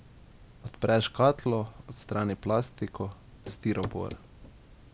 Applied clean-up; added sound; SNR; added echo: none; Walk, footsteps / Run / Wood; 11 dB; none.